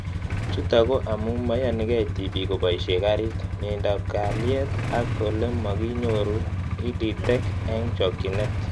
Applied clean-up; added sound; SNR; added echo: none; Idling / Engine starting / Motorcycle / Accelerating, revving, vroom; 1 dB; none.